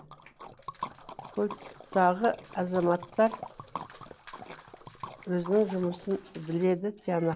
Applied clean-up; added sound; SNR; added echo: none; Liquid; 14 dB; none.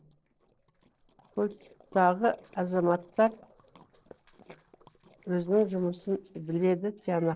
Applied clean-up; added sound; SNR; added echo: neural separator model SepFormer DNS4.